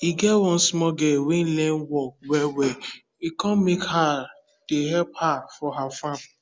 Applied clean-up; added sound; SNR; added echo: none; none; none; none.